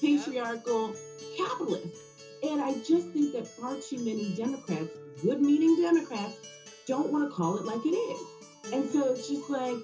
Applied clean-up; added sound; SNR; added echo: none; Acoustic guitar; 16 dB; reverberation time 0.2 s.